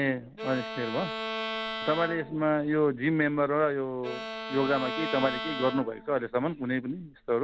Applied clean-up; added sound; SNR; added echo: none; Bowed string instrument; 9 dB; none.